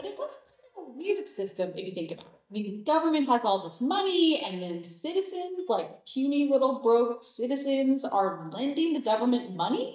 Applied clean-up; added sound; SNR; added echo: neural mask model DeepFilterNet 3.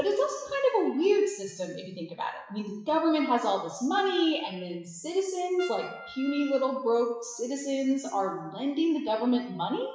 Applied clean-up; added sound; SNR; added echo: classical method WPE with log-MMSE.